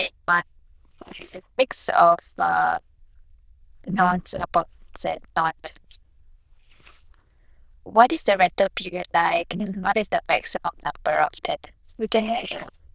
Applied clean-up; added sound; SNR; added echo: neural diffusion model UNIVERSE++.